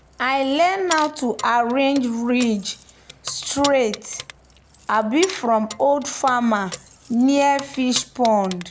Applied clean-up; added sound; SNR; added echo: none; Keys jangling; 16 dB; none.